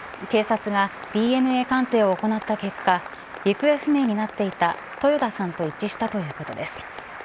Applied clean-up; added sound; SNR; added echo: none; Applause; 14 dB; none.